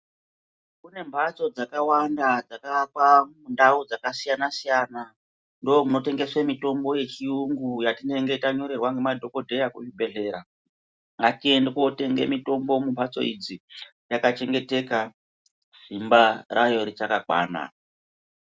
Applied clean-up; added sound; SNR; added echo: none; none; none; none.